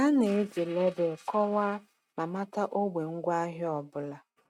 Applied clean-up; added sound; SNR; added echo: neural mask model RNNoise.